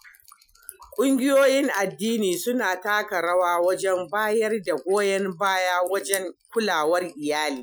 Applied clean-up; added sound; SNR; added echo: classical method Wiener filter.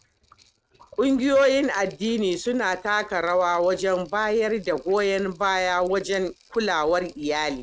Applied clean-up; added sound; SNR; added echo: neural mask model RNNoise.